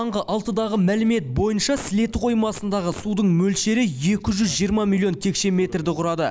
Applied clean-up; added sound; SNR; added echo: none; none; none; none.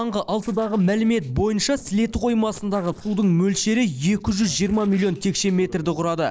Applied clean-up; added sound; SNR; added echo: neural separator model SepFormer DNS4.